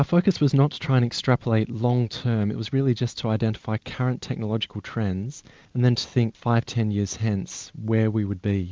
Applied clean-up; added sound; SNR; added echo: none; none; none; none.